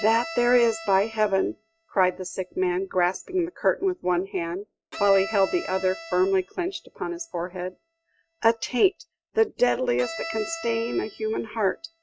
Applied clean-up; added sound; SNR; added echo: classical method log-MMSE.